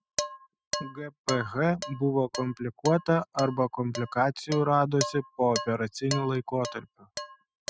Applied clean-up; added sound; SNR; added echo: classical method spectral subtraction.